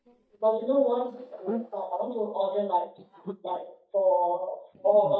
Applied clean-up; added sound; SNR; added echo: neural mask model DeepFilterNet 3.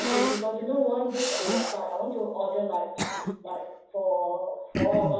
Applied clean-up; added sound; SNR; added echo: none; Cough; 4 dB; reverberation time 0.9 s.